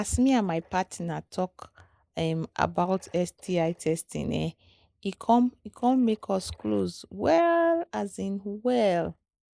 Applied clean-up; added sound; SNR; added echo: neural mask model Resemble Enhance denoiser.